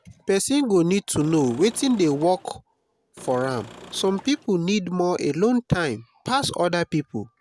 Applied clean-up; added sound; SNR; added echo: none; Engine / Car; 20 dB; none.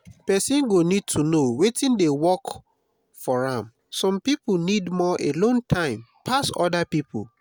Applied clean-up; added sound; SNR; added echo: none; none; none; none.